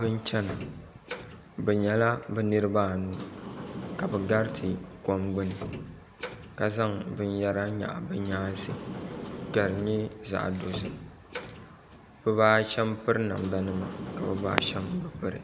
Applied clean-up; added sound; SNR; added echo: none; Sliding door; 12 dB; none.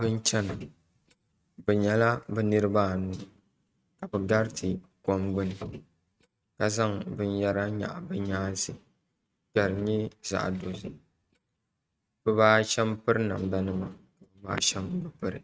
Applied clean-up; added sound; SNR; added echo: neural mask model RNNoise.